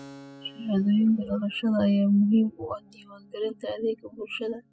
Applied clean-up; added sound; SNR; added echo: classical method spectral subtraction.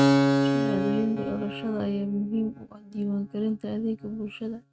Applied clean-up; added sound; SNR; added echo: neural mask model RNNoise.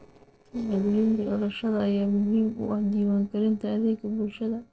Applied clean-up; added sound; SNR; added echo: neural separator model SepFormer DNS4.